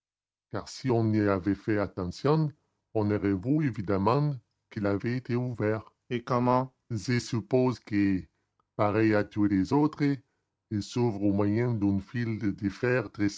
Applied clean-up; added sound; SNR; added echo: none; none; none; none.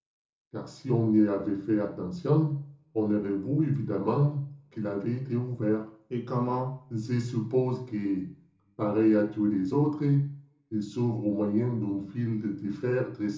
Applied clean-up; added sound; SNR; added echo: none; none; none; reverberation time 0.7 s.